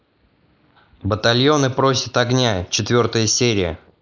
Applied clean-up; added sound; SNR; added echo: neural mask model Resemble Enhance denoiser.